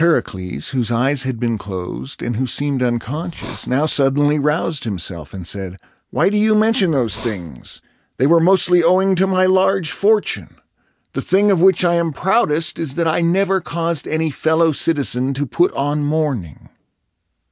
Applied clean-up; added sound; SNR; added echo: none; Hiss; 19 dB; none.